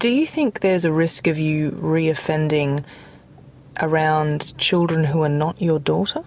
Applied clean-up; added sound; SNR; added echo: none; none; none; none.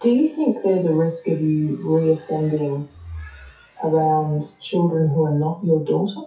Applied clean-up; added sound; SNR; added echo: classical method WPE with log-MMSE.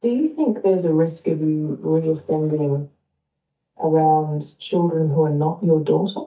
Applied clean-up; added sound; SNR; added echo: neural mask model DeepFilterNet 3.